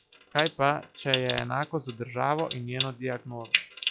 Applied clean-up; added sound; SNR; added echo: classical method log-MMSE.